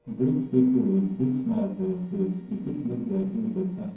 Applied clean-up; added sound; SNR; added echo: neural separator model SepFormer DNS4.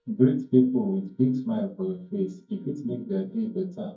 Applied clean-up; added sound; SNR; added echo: neural mask model DeepFilterNet 3.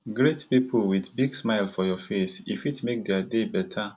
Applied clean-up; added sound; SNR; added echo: none; none; none; none.